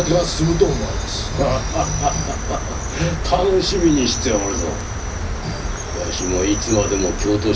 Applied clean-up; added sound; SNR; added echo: none; Cricket; 4 dB; reverberation time 0.4 s.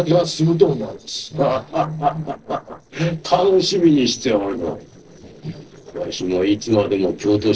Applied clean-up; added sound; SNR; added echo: neural separator model SepFormer DNS4.